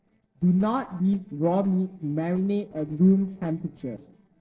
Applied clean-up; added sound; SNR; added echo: neural separator model SepFormer DNS4.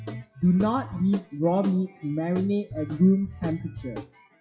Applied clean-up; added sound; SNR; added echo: classical method WPE with log-MMSE.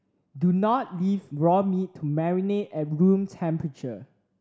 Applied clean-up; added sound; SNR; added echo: none; none; none; none.